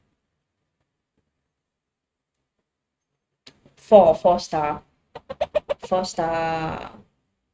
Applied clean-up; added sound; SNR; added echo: neural mask model RNNoise.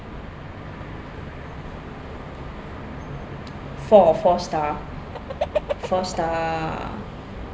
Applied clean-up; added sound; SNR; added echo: none; Chicken, rooster; 7 dB; none.